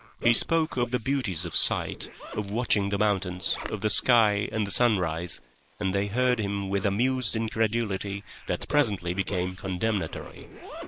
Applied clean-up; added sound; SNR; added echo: neural mask model Resemble Enhance denoiser.